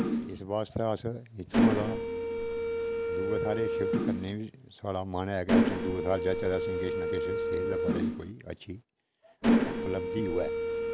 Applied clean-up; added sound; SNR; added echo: none; Mechanisms; -5 dB; none.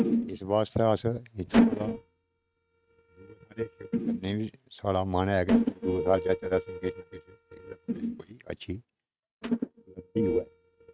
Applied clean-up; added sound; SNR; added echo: neural mask model RNNoise.